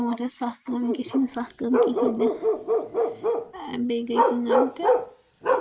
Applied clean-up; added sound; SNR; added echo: neural mask model Resemble Enhance denoiser.